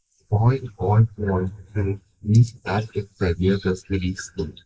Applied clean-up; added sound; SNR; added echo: neural mask model Resemble Enhance denoiser.